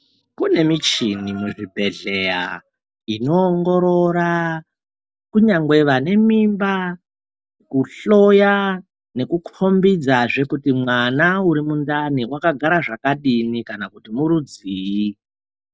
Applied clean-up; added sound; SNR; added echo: none; none; none; none.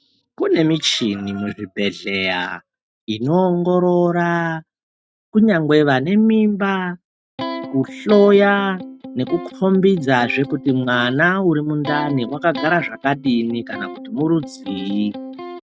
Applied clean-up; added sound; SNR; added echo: neural mask model RNNoise.